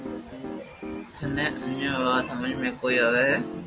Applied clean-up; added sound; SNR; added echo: none; Piano; 9 dB; none.